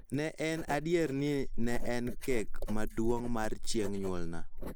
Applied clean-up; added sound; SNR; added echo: neural mask model Resemble Enhance denoiser.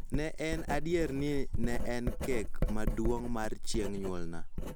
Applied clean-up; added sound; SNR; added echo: none; Writing; -3 dB; none.